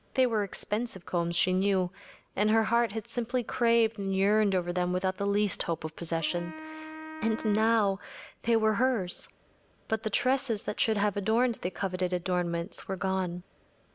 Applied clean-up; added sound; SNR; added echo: none; Wind instrument, woodwind instrument; 14 dB; none.